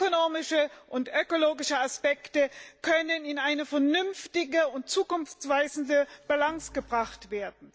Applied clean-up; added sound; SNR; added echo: none; none; none; none.